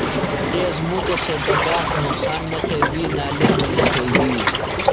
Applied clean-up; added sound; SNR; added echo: none; Waves, surf; -5 dB; none.